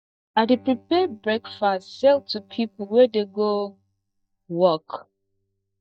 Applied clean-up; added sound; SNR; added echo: neural mask model DeepFilterNet 3.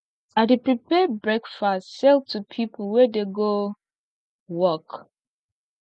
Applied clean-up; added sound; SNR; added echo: none; none; none; none.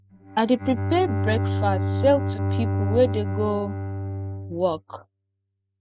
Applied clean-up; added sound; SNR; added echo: neural mask model RNNoise.